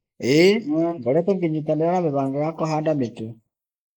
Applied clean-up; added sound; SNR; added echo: neural mask model Resemble Enhance denoiser.